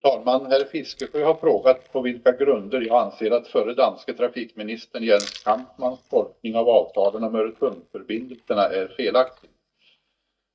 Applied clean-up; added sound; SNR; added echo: neural mask model DeepFilterNet 3.